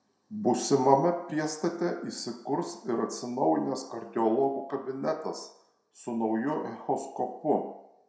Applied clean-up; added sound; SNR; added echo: none; none; none; reverberation time 0.5 s.